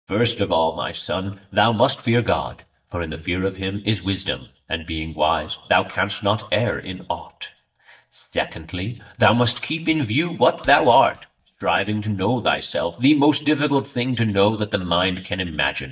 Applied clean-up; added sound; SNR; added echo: neural mask model DeepFilterNet 3.